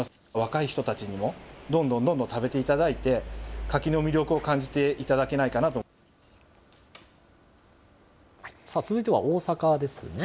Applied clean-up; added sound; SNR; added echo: none; none; none; none.